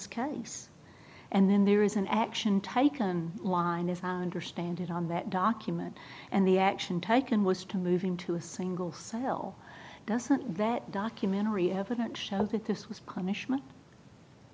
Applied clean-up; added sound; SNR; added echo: none; none; none; none.